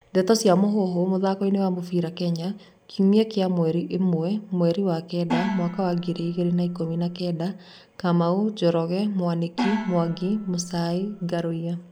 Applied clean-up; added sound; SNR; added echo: none; Gong; 10 dB; none.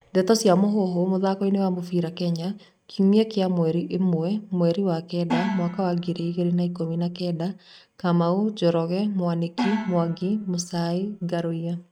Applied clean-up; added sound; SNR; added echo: neural mask model RNNoise.